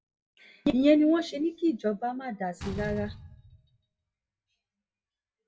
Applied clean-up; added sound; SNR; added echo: classical method WPE with log-MMSE.